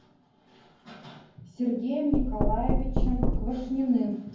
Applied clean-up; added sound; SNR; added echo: none; Knock; -3 dB; reverberation time 0.9 s.